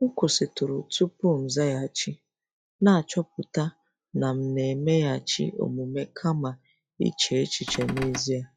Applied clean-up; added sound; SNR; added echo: classical method log-MMSE.